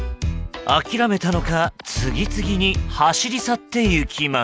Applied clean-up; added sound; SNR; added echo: none; none; none; none.